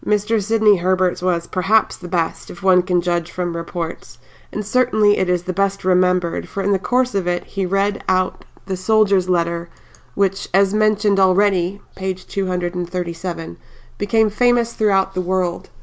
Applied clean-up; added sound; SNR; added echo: none; none; none; none.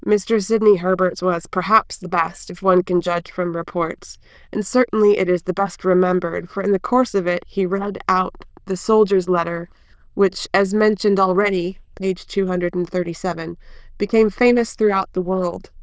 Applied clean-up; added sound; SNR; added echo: neural diffusion model UNIVERSE++.